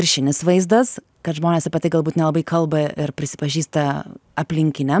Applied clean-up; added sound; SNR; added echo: none; none; none; none.